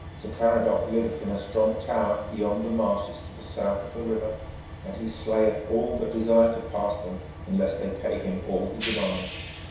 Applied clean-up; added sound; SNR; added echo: none; Train; 11 dB; reverberation time 0.7 s.